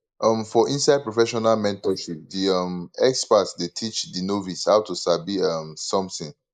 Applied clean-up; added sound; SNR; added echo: neural mask model Resemble Enhance denoiser.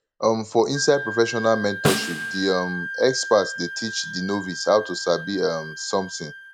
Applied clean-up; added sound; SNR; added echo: none; Wind instrument, woodwind instrument + Snare drum; 8 dB; none.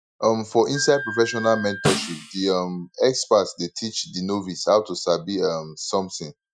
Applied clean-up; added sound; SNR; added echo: classical method Wiener filter.